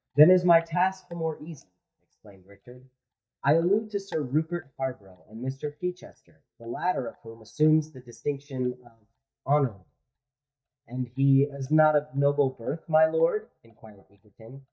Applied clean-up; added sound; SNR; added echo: neural mask model DeepFilterNet 3.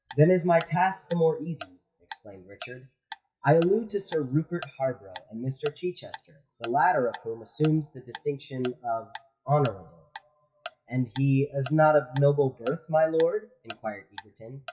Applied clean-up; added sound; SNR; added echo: classical method WPE with log-MMSE.